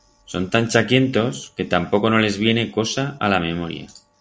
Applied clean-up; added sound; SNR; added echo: none; none; none; none.